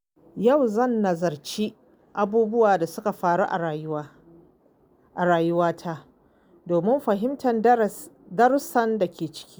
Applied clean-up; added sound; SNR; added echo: none; none; none; none.